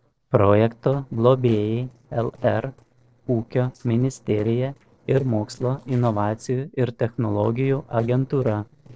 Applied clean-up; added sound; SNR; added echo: neural separator model SepFormer DNS4.